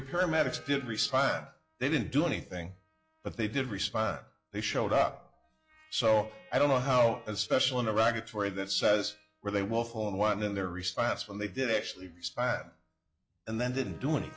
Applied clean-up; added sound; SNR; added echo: classical method log-MMSE.